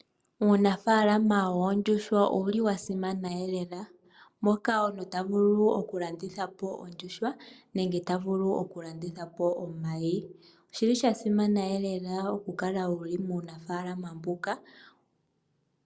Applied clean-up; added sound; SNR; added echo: none; none; none; none.